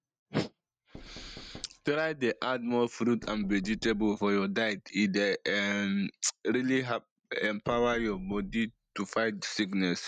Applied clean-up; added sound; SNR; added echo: neural mask model RNNoise.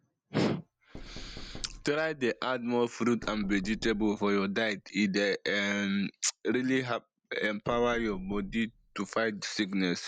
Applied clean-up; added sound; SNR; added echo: none; Knock; 16 dB; none.